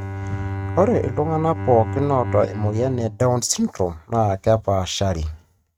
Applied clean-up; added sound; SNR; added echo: neural mask model RNNoise.